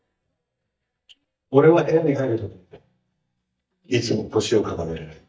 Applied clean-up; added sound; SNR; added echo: neural mask model DeepFilterNet 3.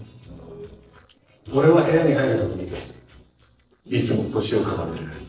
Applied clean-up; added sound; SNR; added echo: neural separator model SepFormer DNS4.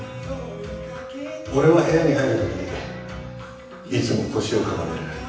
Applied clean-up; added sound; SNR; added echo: none; Mallet percussion; 14 dB; reverberation time 0.9 s.